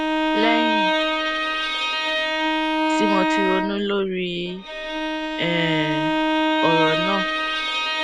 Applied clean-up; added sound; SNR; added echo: none; Bowed string instrument; -5 dB; none.